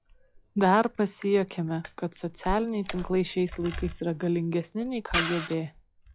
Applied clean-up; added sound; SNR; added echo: classical method log-MMSE.